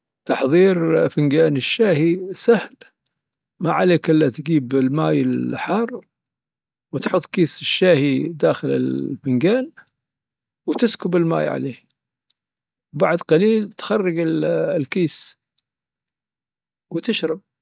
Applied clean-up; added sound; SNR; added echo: none; none; none; none.